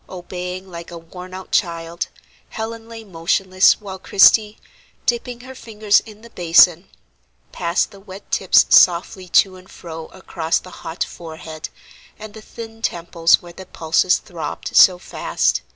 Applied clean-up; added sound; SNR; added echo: none; none; none; none.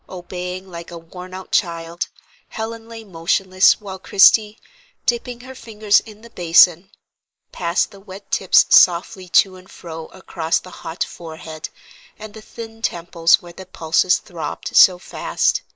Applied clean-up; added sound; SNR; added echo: neural mask model Resemble Enhance denoiser.